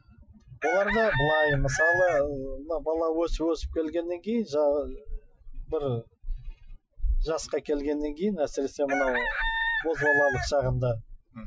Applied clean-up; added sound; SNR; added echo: classical method Wiener filter.